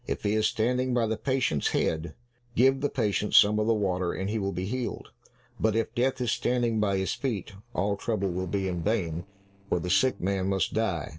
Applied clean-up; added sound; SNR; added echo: neural separator model SepFormer DNS4.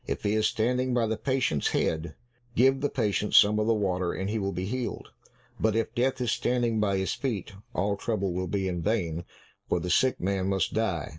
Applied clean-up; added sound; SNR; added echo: neural mask model Resemble Enhance denoiser.